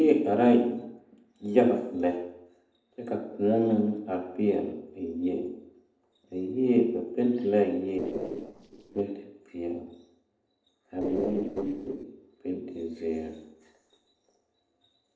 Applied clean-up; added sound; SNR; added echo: neural separator model SepFormer DNS4.